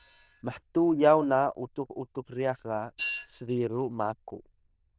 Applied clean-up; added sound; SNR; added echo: neural diffusion model UNIVERSE++.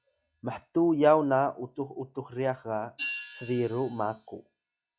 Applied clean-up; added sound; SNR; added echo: classical method log-MMSE.